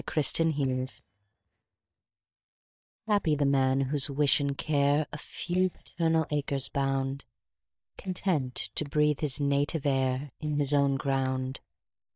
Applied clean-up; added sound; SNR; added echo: neural mask model DeepFilterNet 3.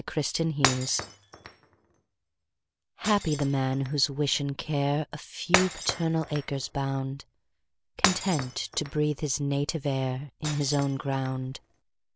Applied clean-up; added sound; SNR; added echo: none; Shatter; 7 dB; none.